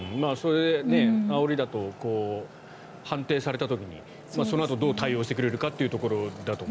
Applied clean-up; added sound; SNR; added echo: none; Traffic noise, roadway noise; 18 dB; none.